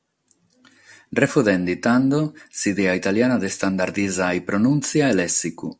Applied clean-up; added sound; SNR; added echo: none; none; none; none.